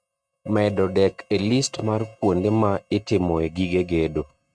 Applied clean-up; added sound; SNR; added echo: neural mask model RNNoise.